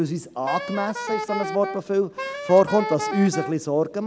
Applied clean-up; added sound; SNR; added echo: none; Wind instrument, woodwind instrument; 8 dB; none.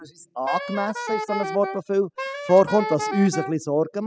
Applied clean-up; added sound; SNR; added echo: classical method spectral subtraction.